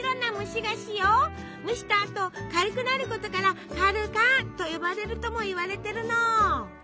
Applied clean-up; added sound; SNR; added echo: none; none; none; none.